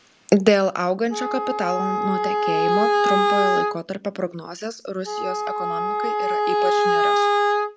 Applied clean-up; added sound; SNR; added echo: none; Wind instrument, woodwind instrument; -3 dB; none.